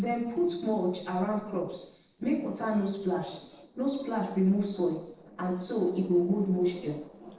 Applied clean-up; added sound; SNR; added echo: neural separator model SepFormer DNS4.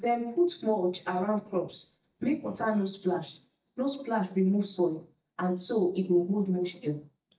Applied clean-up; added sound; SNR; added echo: neural mask model DeepFilterNet 3.